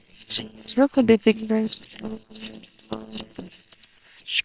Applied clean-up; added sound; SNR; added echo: neural separator model SepFormer WHAM!.